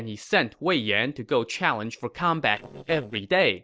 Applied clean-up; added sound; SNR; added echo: neural separator model SepFormer DNS4.